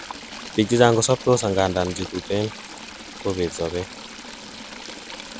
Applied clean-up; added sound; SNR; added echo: none; Stream / Trickle, dribble; 13 dB; none.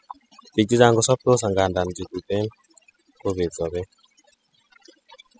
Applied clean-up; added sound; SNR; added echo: classical method spectral subtraction.